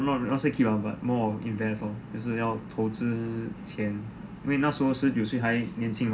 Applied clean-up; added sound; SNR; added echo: none; none; none; none.